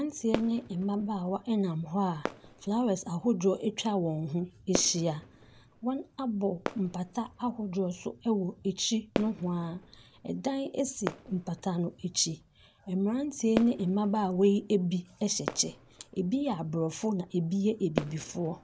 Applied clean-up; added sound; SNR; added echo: none; Fireworks; 12 dB; none.